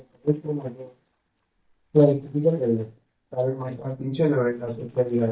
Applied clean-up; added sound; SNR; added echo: neural mask model DeepFilterNet 3.